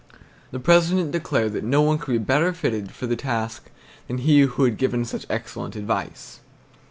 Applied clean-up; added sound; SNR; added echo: none; none; none; none.